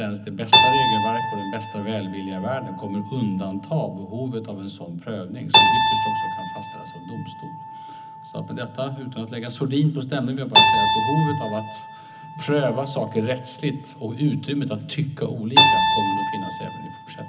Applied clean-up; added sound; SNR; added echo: none; Keyboard (musical); -4 dB; reverberation time 0.4 s.